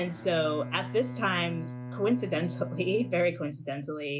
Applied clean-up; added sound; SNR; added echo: none; Bowed string instrument; 10 dB; none.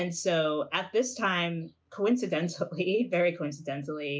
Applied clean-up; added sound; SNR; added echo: none; none; none; none.